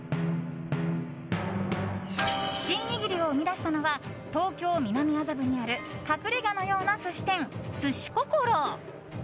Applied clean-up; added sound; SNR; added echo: none; none; none; none.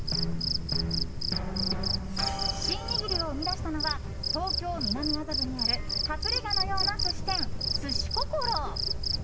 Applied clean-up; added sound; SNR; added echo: none; Cricket; -5 dB; reverberation time 1.0 s.